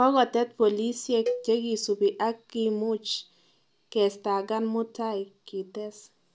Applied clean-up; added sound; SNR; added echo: none; Cowbell; 9 dB; none.